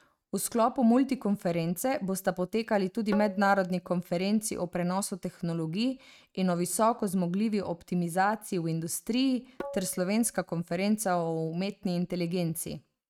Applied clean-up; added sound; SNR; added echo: neural mask model RNNoise.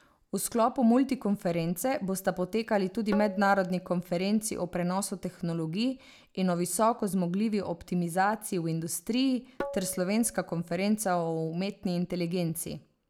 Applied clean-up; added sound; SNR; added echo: none; Tabla; 12 dB; none.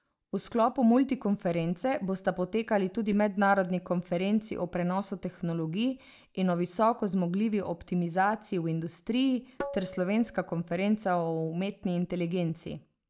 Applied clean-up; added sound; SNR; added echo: neural mask model DeepFilterNet 3.